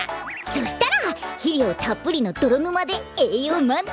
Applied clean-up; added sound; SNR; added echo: none; none; none; none.